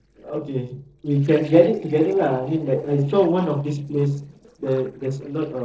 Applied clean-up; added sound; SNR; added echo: neural separator model SepFormer DNS4.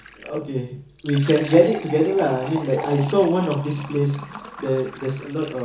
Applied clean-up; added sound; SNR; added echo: none; Fill (with liquid); 14 dB; reverberation time 0.7 s.